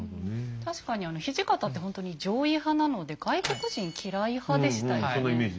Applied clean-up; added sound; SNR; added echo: none; none; none; none.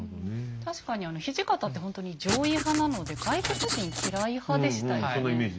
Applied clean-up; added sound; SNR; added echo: none; Writing; 4 dB; none.